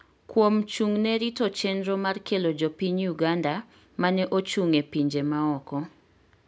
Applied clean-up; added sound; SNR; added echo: none; none; none; none.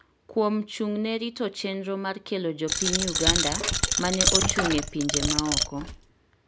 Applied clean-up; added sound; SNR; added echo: none; Coin (dropping); -3 dB; none.